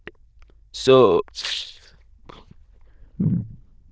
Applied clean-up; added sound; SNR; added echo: neural diffusion model UNIVERSE++.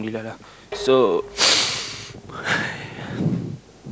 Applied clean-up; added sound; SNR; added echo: none; Dishes, pots, and pans; 16 dB; none.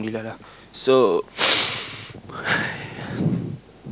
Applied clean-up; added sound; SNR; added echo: none; none; none; none.